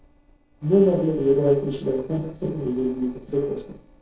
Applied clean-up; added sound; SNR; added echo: neural separator model SepFormer DNS4.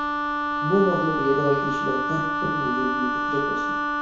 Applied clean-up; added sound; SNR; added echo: none; Wind instrument, woodwind instrument; -1 dB; reverberation time 0.6 s.